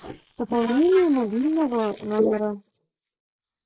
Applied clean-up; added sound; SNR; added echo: neural mask model Resemble Enhance denoiser.